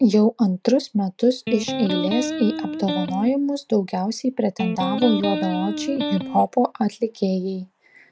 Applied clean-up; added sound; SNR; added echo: none; Electric guitar; 5 dB; none.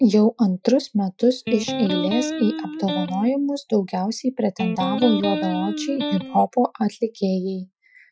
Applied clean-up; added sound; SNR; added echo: classical method Wiener filter.